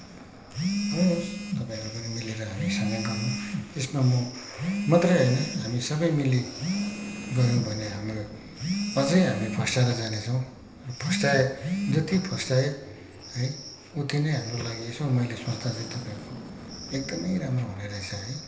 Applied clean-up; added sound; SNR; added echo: none; Aircraft; 19 dB; reverberation time 1.4 s.